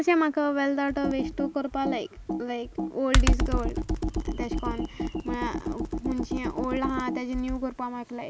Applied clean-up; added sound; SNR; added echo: none; Computer keyboard; 0 dB; none.